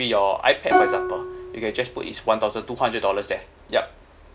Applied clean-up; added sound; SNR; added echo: none; Plucked string instrument; 1 dB; none.